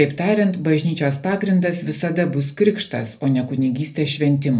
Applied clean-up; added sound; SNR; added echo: none; none; none; reverberation time 0.3 s.